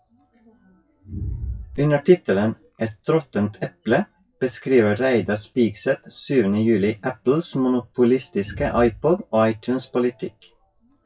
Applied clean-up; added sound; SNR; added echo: classical method WPE with log-MMSE.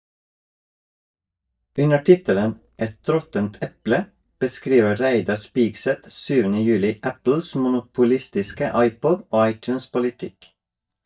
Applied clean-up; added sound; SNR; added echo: neural mask model DeepFilterNet 3.